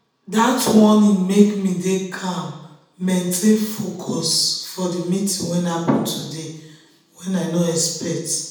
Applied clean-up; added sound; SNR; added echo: none; none; none; reverberation time 0.8 s.